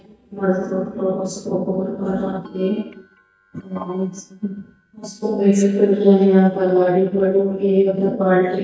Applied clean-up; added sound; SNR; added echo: neural mask model DeepFilterNet 3.